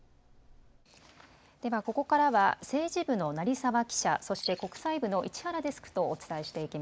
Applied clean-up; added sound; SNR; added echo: neural mask model Resemble Enhance denoiser.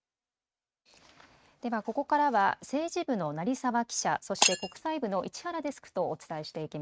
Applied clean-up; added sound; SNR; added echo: neural mask model RNNoise.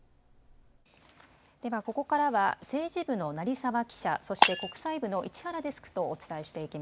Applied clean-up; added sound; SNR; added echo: none; Shatter; 0 dB; none.